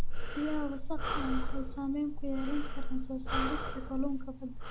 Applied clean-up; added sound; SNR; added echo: none; Breathing; -5 dB; none.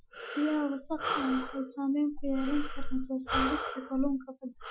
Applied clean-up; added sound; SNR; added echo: classical method Wiener filter.